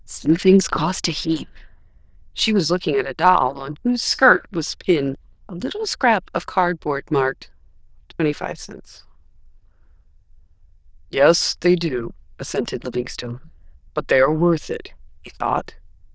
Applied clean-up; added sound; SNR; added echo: neural diffusion model UNIVERSE++.